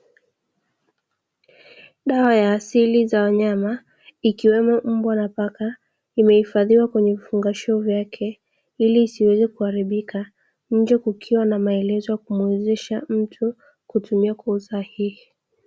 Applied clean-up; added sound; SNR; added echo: none; none; none; none.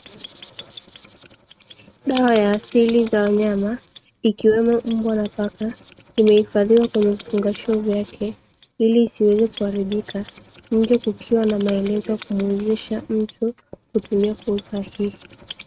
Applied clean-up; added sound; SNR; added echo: neural mask model RNNoise.